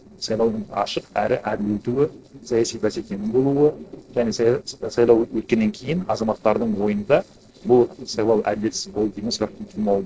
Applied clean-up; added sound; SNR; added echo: neural separator model SepFormer DNS4.